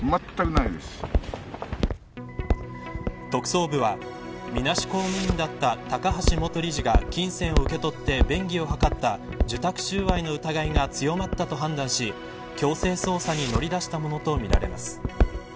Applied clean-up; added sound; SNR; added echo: none; Walk, footsteps; 1 dB; none.